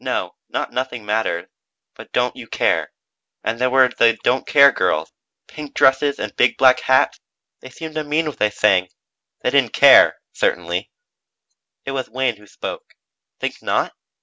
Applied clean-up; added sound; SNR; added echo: none; none; none; none.